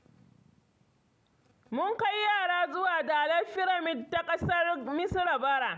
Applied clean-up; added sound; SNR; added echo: none; none; none; none.